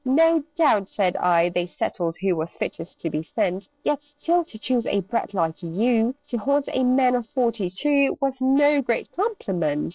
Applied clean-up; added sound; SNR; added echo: neural separator model SepFormer DNS4.